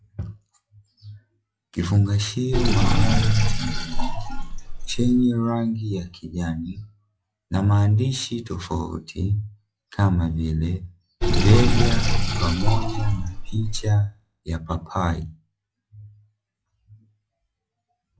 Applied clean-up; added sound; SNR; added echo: classical method log-MMSE.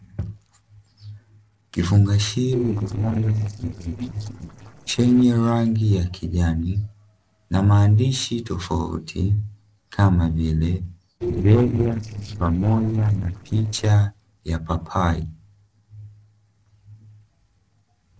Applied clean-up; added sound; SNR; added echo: neural separator model SepFormer DNS4.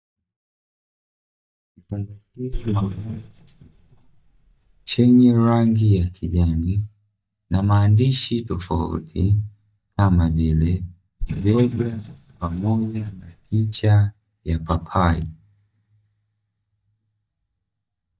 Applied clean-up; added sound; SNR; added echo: neural mask model DeepFilterNet 3.